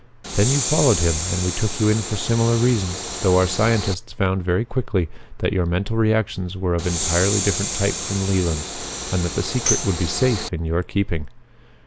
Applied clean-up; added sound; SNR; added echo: none; Tambourine + Train; 6 dB; none.